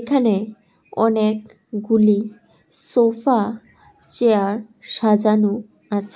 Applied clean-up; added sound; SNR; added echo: none; none; none; none.